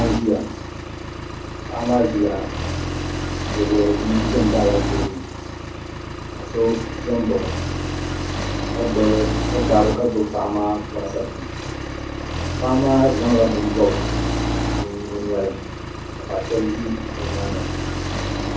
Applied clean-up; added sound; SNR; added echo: none; Accelerating, revving, vroom; 2 dB; reverberation time 0.6 s.